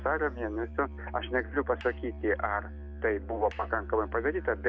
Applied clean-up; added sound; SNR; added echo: none; Musical instrument; 10 dB; none.